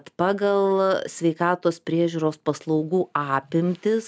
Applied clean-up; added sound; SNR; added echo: none; none; none; none.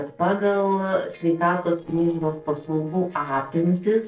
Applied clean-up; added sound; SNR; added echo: neural separator model SepFormer DNS4.